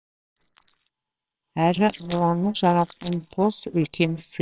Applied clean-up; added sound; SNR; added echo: neural separator model SepFormer WHAMR!.